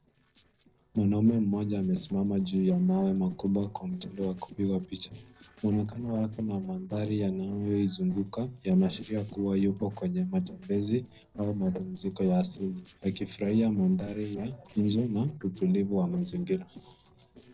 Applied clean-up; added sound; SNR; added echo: neural separator model SepFormer DNS4.